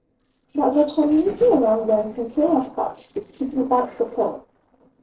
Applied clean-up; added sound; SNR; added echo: neural separator model SepFormer DNS4.